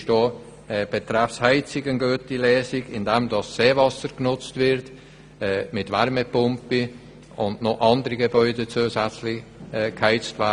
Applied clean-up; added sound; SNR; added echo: none; none; none; none.